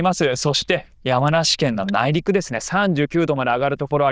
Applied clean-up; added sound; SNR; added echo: neural diffusion model UNIVERSE++.